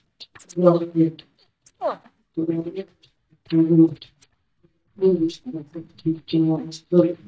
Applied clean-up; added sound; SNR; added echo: neural mask model DeepFilterNet 3.